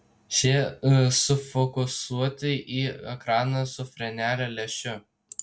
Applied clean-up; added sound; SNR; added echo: none; none; none; none.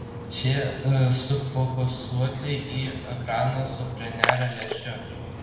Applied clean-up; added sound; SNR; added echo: none; Splash, splatter; 6 dB; reverberation time 1.1 s.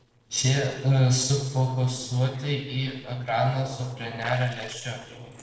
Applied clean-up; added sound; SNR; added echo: neural separator model SepFormer DNS4.